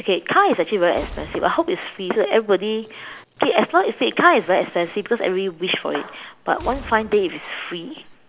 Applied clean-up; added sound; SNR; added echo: none; Gunshot, gunfire; 18 dB; none.